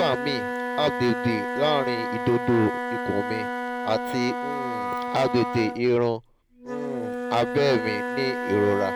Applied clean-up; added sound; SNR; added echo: none; Wind instrument, woodwind instrument; 4 dB; none.